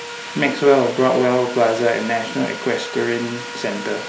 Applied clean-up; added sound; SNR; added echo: none; Sawing; 12 dB; none.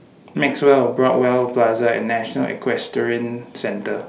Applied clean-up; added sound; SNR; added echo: none; none; none; none.